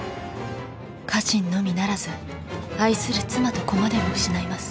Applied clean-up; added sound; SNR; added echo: none; none; none; none.